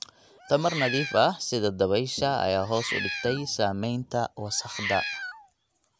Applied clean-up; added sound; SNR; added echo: none; Meow; 8 dB; none.